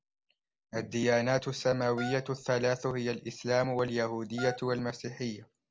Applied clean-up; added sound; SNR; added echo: none; Wind instrument, woodwind instrument; 12 dB; none.